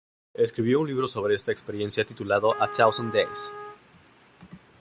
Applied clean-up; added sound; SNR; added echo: none; Trumpet; 13 dB; none.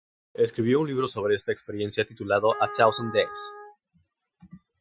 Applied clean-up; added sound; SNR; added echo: classical method Wiener filter.